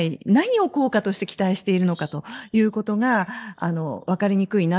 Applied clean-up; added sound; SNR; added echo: neural mask model DeepFilterNet 3.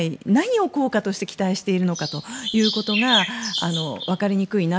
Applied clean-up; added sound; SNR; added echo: none; Chirp, tweet; 5 dB; none.